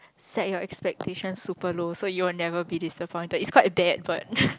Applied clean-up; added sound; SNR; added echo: none; none; none; none.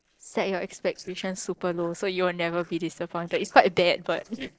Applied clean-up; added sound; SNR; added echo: neural separator model SepFormer DNS4.